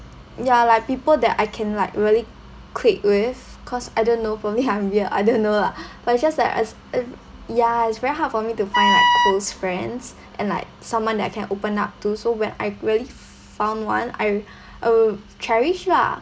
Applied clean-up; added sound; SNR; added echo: none; Wind instrument, woodwind instrument; -3 dB; none.